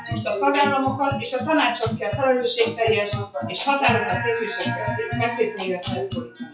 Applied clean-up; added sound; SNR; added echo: classical method WPE with log-MMSE.